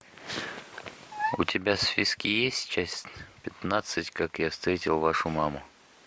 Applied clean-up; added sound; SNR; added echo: none; none; none; none.